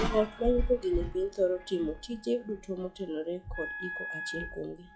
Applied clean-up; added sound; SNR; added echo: classical method log-MMSE.